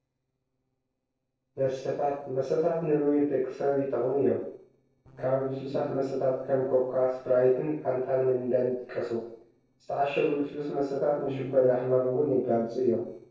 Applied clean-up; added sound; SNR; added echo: neural separator model SepFormer DNS4.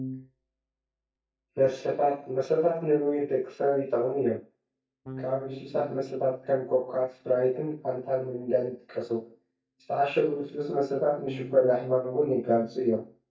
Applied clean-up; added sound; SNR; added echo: neural mask model DeepFilterNet 3.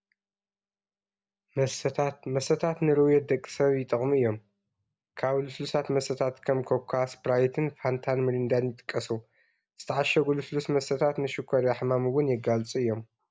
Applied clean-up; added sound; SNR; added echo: none; none; none; none.